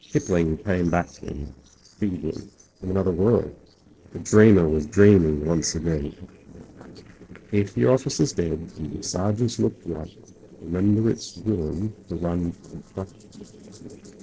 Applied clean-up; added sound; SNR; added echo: neural separator model SepFormer DNS4.